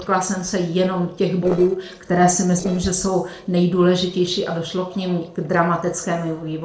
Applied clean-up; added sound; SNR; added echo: neural separator model SepFormer DNS4.